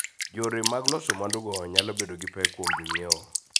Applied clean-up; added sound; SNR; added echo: none; Drip; -4 dB; none.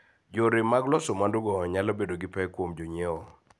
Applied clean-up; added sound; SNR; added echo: none; none; none; none.